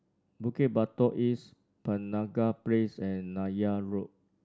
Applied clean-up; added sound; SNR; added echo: none; none; none; none.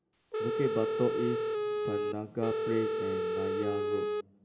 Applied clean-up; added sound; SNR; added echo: none; Telephone; -3 dB; reverberation time 2.6 s.